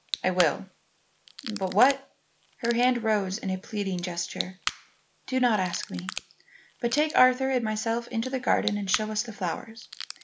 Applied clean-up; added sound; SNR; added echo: none; Crack / Crackle; 13 dB; none.